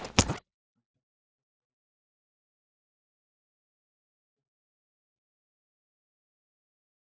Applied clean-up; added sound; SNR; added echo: neural mask model DeepFilterNet 3.